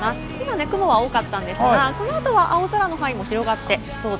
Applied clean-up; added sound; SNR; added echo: none; Run + Mechanisms; 17 dB; none.